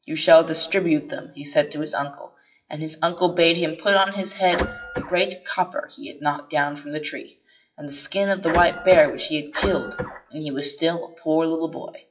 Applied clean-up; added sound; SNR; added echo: classical method WPE with log-MMSE.